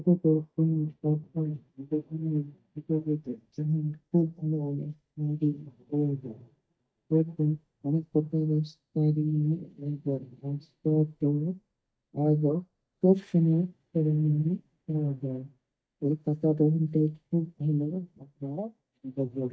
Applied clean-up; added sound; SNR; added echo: neural mask model DeepFilterNet 3.